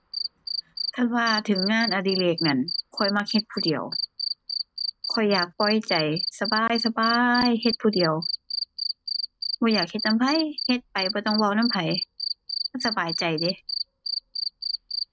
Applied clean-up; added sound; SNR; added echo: none; Cricket; 5 dB; none.